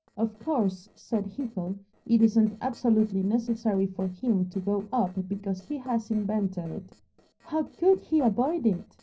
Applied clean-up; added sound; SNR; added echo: neural separator model SepFormer DNS4.